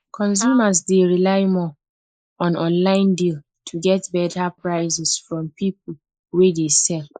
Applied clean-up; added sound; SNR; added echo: neural mask model Resemble Enhance denoiser.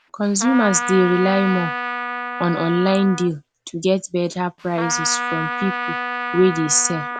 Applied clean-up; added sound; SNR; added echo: none; Trumpet; 6 dB; none.